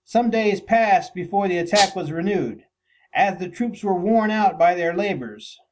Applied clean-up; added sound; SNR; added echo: none; Rattle (instrument); 4 dB; none.